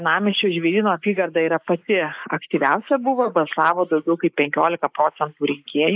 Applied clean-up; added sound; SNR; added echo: neural mask model Resemble Enhance denoiser.